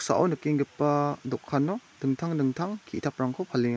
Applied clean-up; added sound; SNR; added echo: none; none; none; none.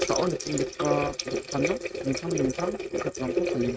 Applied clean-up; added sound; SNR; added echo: neural mask model RNNoise.